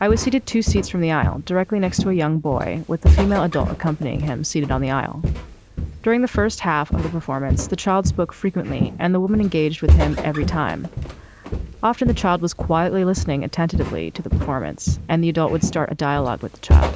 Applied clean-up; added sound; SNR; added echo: none; Walk, footsteps; 2 dB; none.